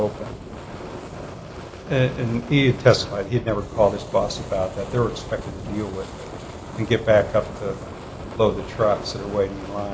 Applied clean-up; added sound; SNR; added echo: none; Fire; 13 dB; none.